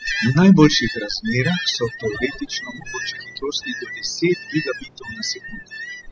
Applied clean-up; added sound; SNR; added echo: classical method spectral subtraction.